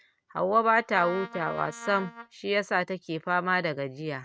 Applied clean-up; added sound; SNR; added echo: neural mask model RNNoise.